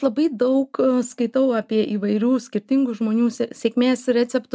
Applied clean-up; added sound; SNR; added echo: none; none; none; none.